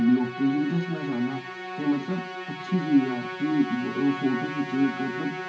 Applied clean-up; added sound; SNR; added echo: none; Musical instrument; 8 dB; reverberation time 0.4 s.